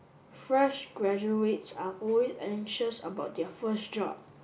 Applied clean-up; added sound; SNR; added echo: none; none; none; none.